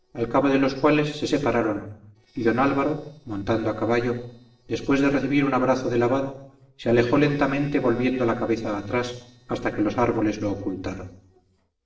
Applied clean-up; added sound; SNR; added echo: neural separator model SepFormer DNS4.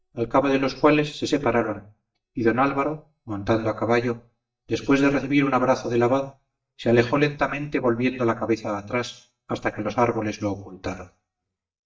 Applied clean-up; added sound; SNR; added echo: neural mask model DeepFilterNet 3.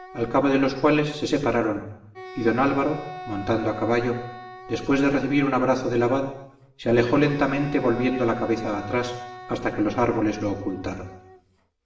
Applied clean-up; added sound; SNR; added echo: none; Wind instrument, woodwind instrument; 16 dB; reverberation time 0.8 s.